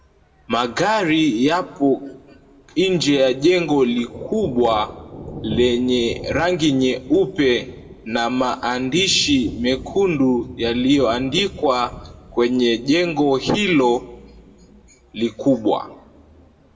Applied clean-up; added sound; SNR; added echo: none; Thunder; 18 dB; reverberation time 0.7 s.